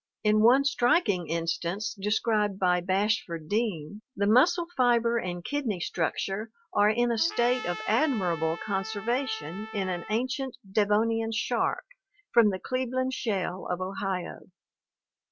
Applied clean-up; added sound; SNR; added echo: none; Trumpet; 13 dB; none.